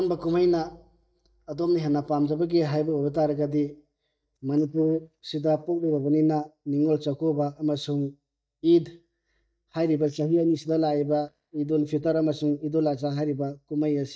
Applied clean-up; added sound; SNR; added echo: neural mask model DeepFilterNet 3.